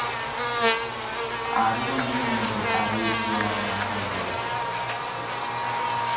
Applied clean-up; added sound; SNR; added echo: none; Buzz; -4 dB; reverberation time 1.0 s.